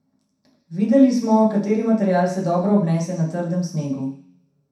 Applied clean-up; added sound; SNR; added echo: none; none; none; reverberation time 0.7 s.